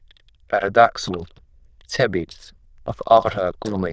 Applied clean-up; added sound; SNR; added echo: neural diffusion model UNIVERSE++.